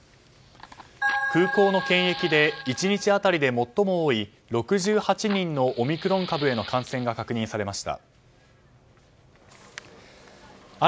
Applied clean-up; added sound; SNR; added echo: none; Fire; 18 dB; none.